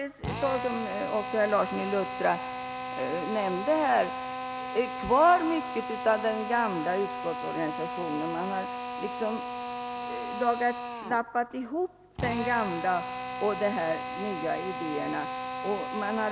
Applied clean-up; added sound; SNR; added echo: none; Drill; 5 dB; none.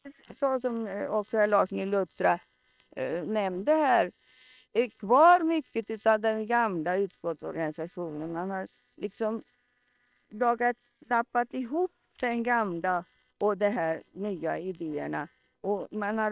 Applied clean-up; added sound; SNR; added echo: neural separator model SepFormer WHAM!.